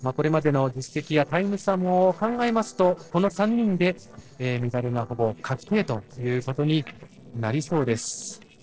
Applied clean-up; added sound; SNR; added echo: neural separator model SepFormer DNS4.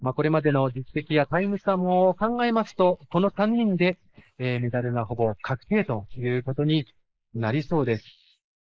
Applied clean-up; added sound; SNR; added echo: neural mask model Resemble Enhance denoiser.